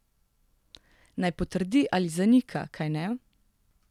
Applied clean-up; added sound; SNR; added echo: none; none; none; none.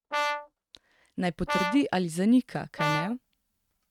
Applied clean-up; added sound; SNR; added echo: neural mask model RNNoise.